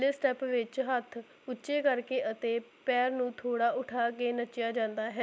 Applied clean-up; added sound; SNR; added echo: none; none; none; none.